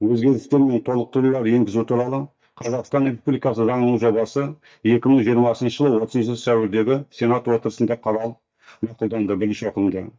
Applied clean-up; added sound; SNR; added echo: neural mask model DeepFilterNet 3.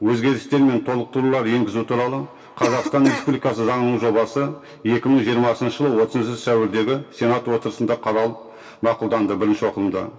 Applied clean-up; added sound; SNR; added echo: none; Cough; 7 dB; reverberation time 0.2 s.